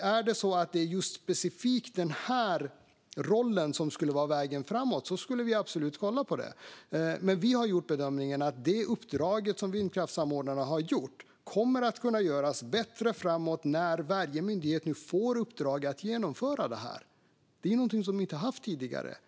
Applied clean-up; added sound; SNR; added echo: none; none; none; none.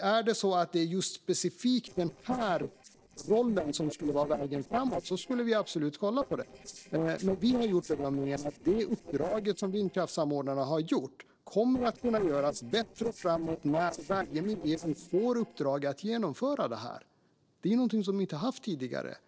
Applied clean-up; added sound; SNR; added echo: neural separator model SepFormer DNS4.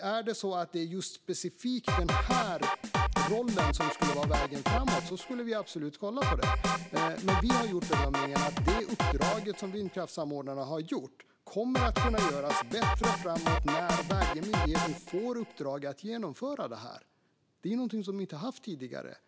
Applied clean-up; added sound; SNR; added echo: none; Drum kit; -4 dB; none.